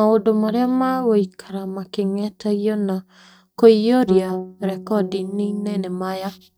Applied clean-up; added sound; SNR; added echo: neural mask model DeepFilterNet 3.